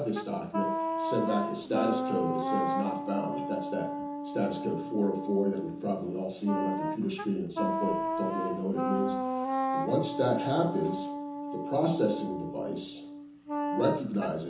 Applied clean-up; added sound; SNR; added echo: none; Wind instrument, woodwind instrument; 2 dB; reverberation time 0.6 s.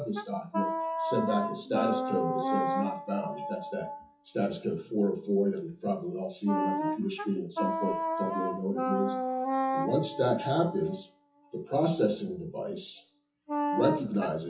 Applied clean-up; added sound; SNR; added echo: classical method WPE with log-MMSE.